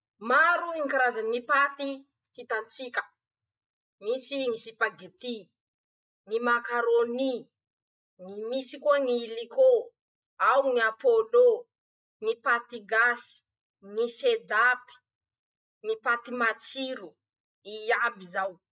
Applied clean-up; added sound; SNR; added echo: none; none; none; none.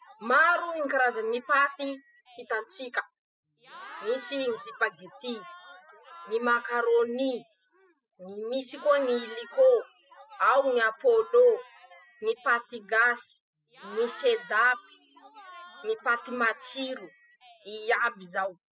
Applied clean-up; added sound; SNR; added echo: classical method spectral subtraction.